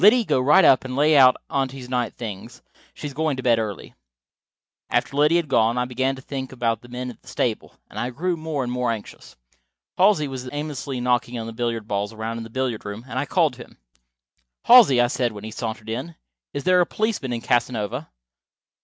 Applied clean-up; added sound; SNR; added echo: none; none; none; none.